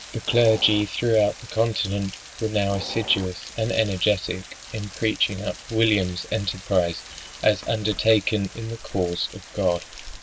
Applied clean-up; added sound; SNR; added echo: none; Rain + Train; 16 dB; none.